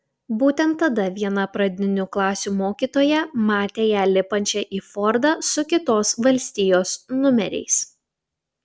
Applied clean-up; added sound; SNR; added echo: none; none; none; none.